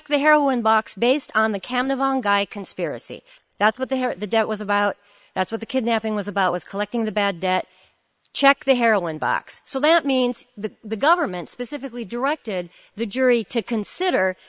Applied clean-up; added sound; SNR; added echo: neural separator model SepFormer WHAM!.